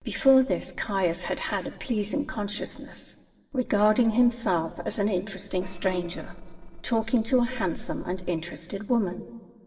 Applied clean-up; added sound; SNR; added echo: neural separator model SepFormer DNS4.